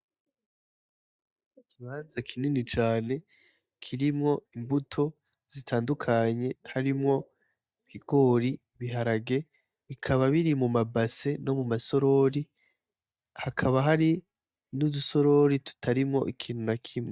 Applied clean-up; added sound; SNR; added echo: neural mask model DeepFilterNet 3.